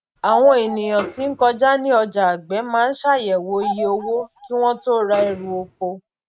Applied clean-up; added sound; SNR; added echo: neural mask model RNNoise.